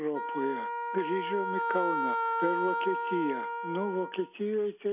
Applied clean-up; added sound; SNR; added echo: none; Wind instrument, woodwind instrument; 0 dB; none.